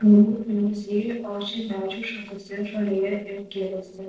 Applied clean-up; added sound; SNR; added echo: neural separator model SepFormer DNS4.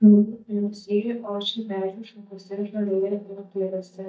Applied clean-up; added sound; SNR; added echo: neural mask model DeepFilterNet 3.